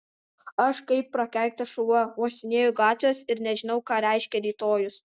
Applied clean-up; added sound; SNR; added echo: none; none; none; none.